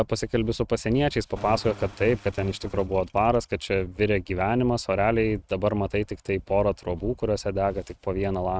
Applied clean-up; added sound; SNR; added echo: neural mask model RNNoise.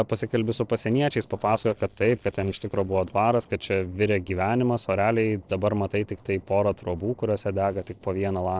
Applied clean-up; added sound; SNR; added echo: neural separator model SepFormer DNS4.